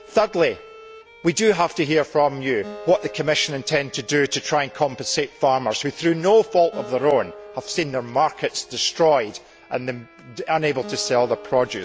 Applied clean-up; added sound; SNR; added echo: none; Bowed string instrument + Acoustic guitar; 19 dB; none.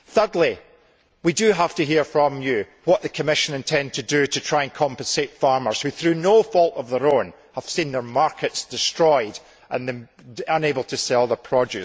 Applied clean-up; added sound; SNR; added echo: none; none; none; none.